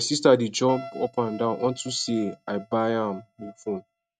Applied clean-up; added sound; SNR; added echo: neural mask model RNNoise.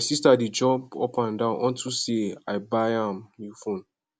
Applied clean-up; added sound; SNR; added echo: none; none; none; none.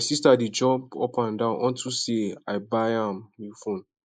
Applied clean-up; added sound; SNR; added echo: neural mask model Resemble Enhance denoiser.